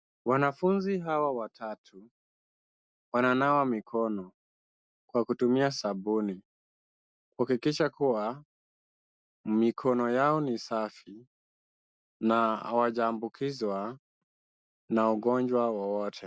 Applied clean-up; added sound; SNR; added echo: none; none; none; none.